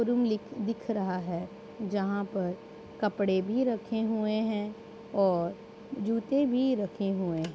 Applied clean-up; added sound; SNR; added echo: none; Mechanical fan; 17 dB; none.